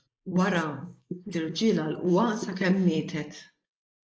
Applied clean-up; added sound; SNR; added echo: neural mask model Resemble Enhance denoiser.